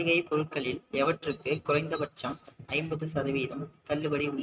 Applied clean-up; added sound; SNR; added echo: neural mask model RNNoise.